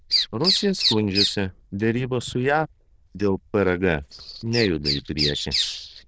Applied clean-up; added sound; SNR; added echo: neural diffusion model UNIVERSE++.